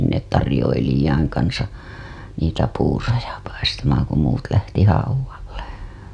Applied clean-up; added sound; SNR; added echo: none; none; none; none.